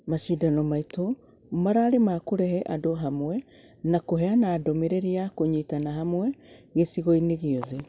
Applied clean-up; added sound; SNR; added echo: none; none; none; none.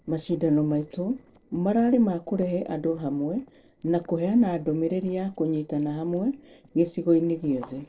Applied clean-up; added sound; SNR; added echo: neural separator model SepFormer DNS4.